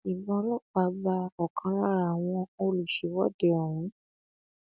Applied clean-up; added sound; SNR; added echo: none; none; none; none.